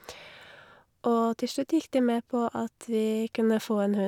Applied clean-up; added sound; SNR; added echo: none; none; none; none.